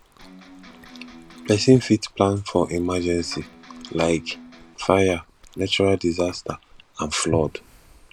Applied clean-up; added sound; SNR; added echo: none; Electric guitar + Chewing, mastication; 19 dB; none.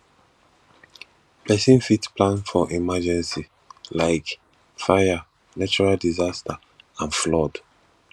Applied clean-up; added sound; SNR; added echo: none; none; none; none.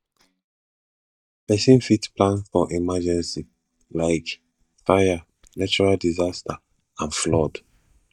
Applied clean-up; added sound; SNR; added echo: neural mask model DeepFilterNet 3.